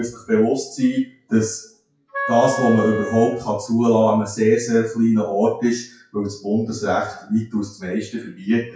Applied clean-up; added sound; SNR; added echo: classical method WPE with log-MMSE.